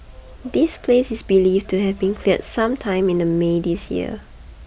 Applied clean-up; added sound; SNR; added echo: none; none; none; none.